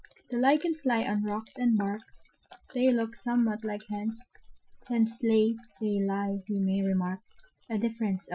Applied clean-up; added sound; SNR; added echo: classical method Wiener filter.